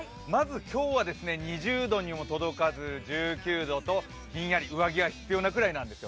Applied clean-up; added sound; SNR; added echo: none; none; none; none.